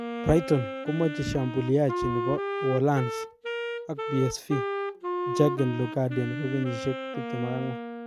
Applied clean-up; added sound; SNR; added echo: none; Wind instrument, woodwind instrument; 5 dB; none.